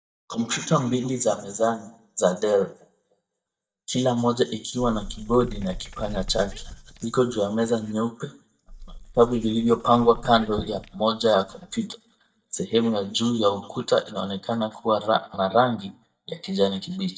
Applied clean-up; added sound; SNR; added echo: neural mask model DeepFilterNet 3.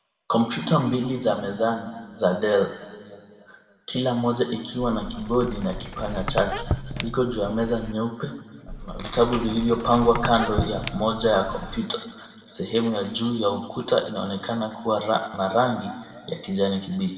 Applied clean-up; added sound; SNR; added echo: none; Squeak; 7 dB; reverberation time 1.9 s.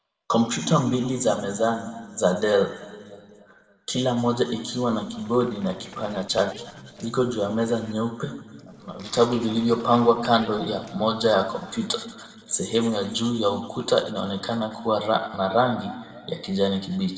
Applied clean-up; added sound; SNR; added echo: neural separator model SepFormer DNS4.